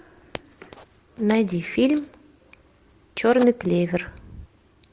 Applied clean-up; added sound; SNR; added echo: none; none; none; none.